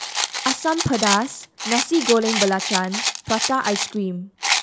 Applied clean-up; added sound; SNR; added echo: none; Rattle; 3 dB; none.